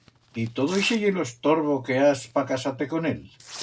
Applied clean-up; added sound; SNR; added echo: none; Tearing; 19 dB; none.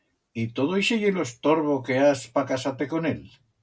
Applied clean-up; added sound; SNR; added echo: none; none; none; none.